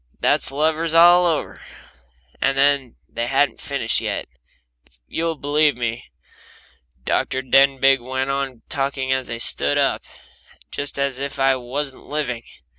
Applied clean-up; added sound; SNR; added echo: none; none; none; none.